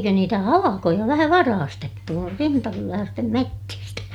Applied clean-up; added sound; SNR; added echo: none; none; none; none.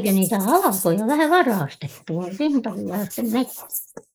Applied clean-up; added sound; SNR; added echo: neural mask model Resemble Enhance denoiser.